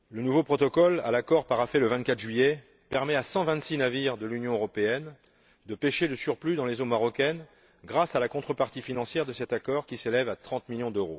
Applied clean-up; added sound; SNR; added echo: none; none; none; none.